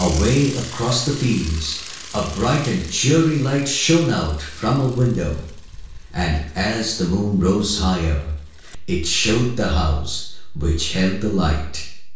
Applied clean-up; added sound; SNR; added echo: none; Mechanisms / Bicycle; 11 dB; reverberation time 0.6 s.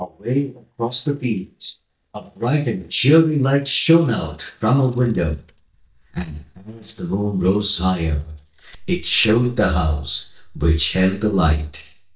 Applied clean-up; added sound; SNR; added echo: neural mask model DeepFilterNet 3.